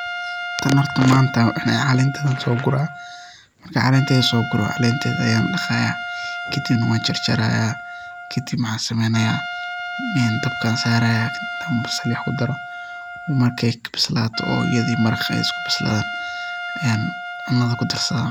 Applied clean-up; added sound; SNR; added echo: none; Trumpet; 9 dB; none.